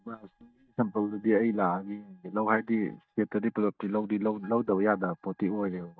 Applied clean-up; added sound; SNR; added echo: neural mask model DeepFilterNet 3.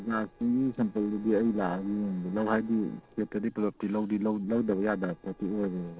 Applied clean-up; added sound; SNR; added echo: neural separator model SepFormer DNS4.